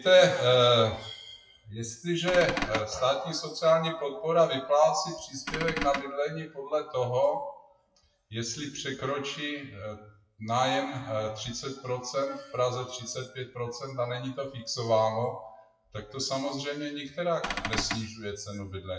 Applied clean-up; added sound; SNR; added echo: classical method WPE with log-MMSE.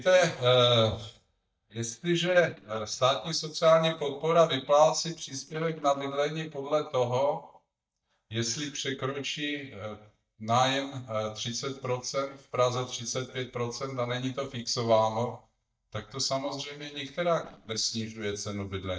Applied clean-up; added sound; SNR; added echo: neural mask model DeepFilterNet 3.